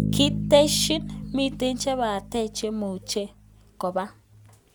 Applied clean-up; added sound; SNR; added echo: none; Bass guitar; 7 dB; none.